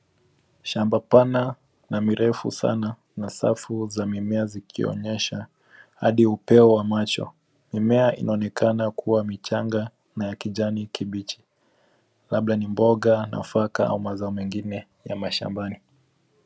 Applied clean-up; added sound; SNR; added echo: none; none; none; none.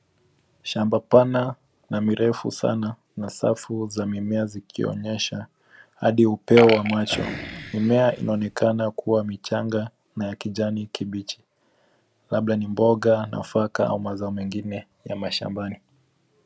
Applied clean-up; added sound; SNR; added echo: none; Burping, eructation; 7 dB; none.